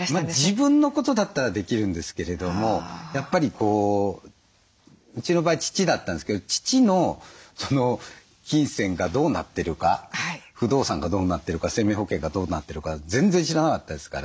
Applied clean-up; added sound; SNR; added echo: none; none; none; none.